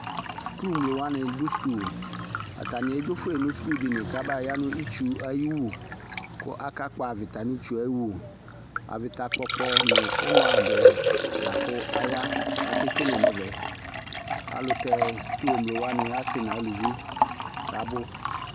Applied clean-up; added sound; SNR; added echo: none; Liquid; -3 dB; none.